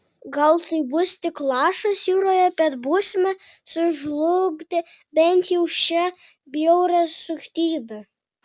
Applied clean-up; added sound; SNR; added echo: none; none; none; none.